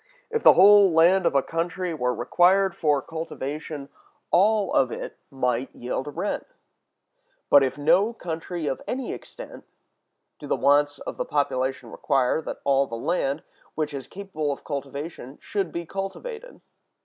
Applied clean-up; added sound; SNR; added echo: none; none; none; none.